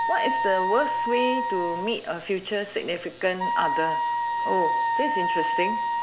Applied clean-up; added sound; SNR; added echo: none; Wind instrument, woodwind instrument; -1 dB; none.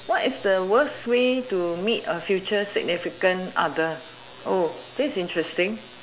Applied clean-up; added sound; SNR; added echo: none; none; none; none.